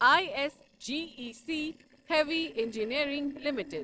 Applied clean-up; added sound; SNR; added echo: neural separator model SepFormer DNS4.